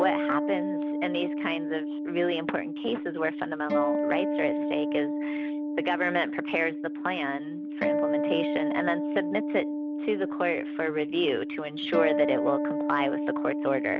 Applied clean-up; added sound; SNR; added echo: none; Acoustic guitar; 0 dB; none.